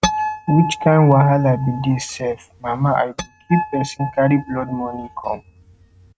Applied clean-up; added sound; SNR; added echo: neural mask model RNNoise.